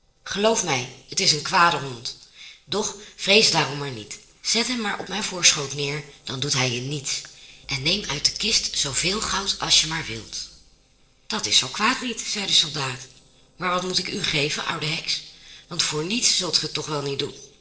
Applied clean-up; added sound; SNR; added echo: neural separator model SepFormer DNS4.